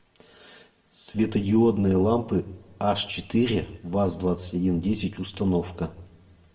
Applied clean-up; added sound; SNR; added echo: none; none; none; reverberation time 0.8 s.